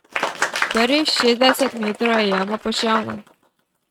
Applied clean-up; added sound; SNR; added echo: neural mask model RNNoise.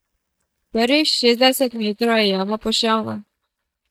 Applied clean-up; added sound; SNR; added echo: neural mask model DeepFilterNet 3.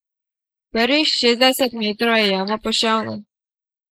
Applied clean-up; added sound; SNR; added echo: neural mask model Resemble Enhance denoiser.